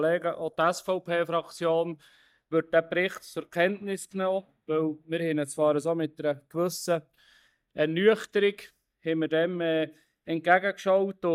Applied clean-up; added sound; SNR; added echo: neural mask model DeepFilterNet 3.